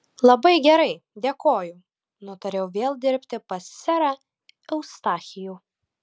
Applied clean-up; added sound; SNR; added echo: none; none; none; none.